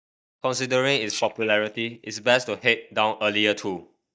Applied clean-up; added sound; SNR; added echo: neural mask model DeepFilterNet 3.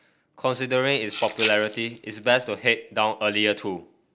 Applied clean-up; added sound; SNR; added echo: none; Rattle (instrument); 7 dB; none.